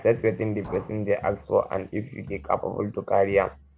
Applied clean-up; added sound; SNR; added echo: none; Liquid + Crowd; 20 dB; none.